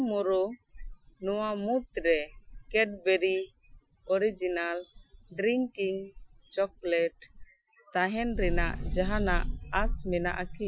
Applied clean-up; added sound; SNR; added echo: classical method Wiener filter.